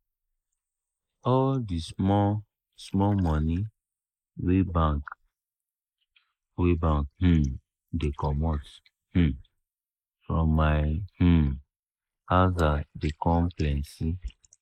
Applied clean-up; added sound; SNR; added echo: neural mask model Resemble Enhance denoiser.